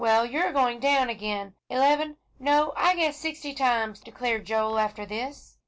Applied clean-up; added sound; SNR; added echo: none; none; none; none.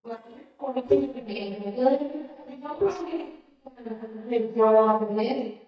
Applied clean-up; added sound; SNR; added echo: neural mask model DeepFilterNet 3.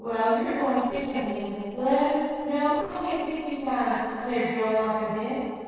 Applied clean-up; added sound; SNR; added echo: neural separator model SepFormer DNS4.